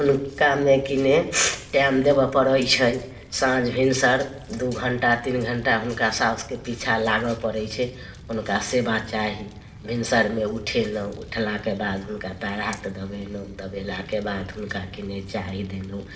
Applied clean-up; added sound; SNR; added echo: none; Fire; 19 dB; reverberation time 0.7 s.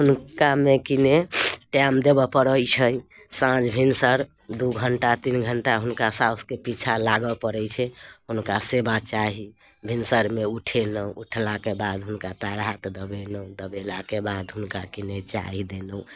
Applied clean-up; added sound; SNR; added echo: none; none; none; none.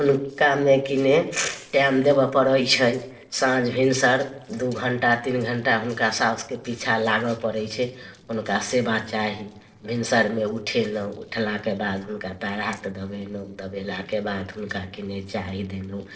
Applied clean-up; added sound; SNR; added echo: neural separator model SepFormer DNS4.